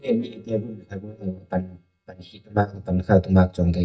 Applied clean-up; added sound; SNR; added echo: neural mask model DeepFilterNet 3.